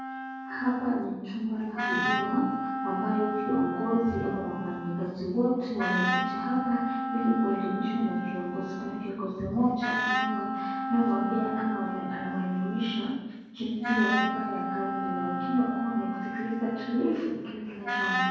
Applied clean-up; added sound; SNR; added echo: none; Wind instrument, woodwind instrument; 3 dB; reverberation time 1.3 s.